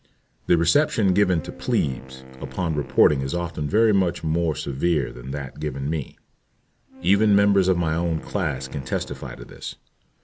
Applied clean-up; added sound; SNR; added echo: none; Wind instrument, woodwind instrument; 19 dB; none.